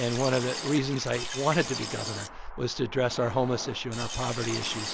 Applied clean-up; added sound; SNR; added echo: none; Liquid; 8 dB; none.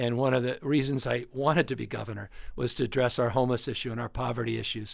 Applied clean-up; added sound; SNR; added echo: none; none; none; none.